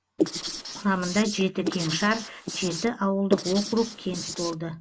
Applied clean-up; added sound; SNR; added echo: neural mask model Resemble Enhance denoiser.